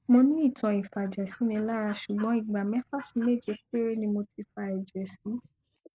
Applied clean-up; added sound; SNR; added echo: neural mask model Resemble Enhance denoiser.